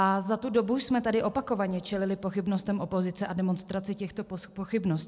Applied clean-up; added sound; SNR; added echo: none; none; none; none.